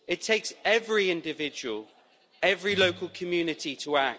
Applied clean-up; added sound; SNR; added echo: none; none; none; none.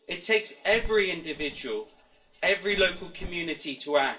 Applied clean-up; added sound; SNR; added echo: none; Bird; 13 dB; reverberation time 0.2 s.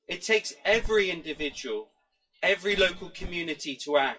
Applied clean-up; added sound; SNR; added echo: classical method WPE with log-MMSE.